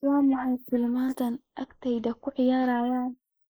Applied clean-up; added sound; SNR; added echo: neural mask model Resemble Enhance denoiser.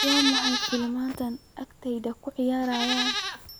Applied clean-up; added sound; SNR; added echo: none; Livestock, farm animals, working animals; 1 dB; none.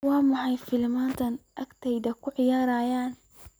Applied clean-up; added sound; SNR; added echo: none; none; none; none.